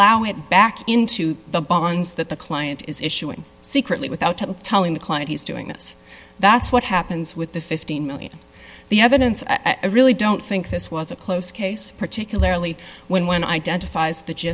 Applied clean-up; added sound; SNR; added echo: none; none; none; none.